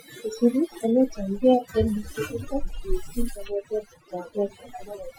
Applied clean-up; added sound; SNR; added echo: classical method Wiener filter.